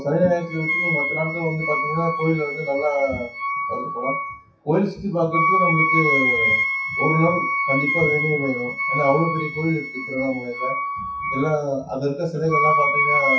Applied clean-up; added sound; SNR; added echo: classical method WPE with log-MMSE.